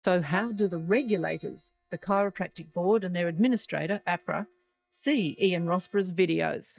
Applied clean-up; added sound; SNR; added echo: neural mask model DeepFilterNet 3.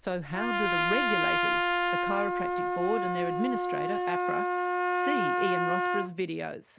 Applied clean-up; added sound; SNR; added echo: none; Trumpet; -5 dB; none.